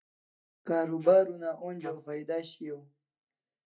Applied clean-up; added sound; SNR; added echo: neural mask model DeepFilterNet 3.